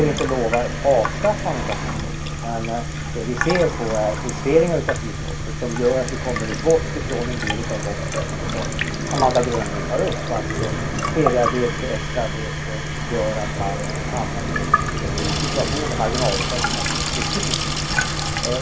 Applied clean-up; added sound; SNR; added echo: none; Sink (filling or washing) / Water tap, faucet; 3 dB; reverberation time 0.2 s.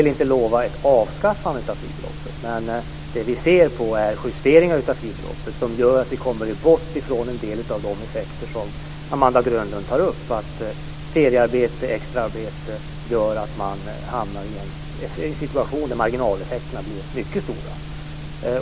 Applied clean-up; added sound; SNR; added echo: none; none; none; none.